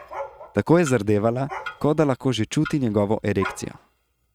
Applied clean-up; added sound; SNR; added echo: neural mask model RNNoise.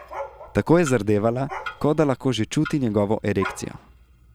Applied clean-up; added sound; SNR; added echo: none; Dog + Clock; 15 dB; none.